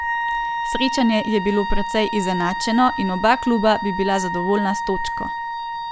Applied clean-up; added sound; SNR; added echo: none; Wind instrument, woodwind instrument; 5 dB; none.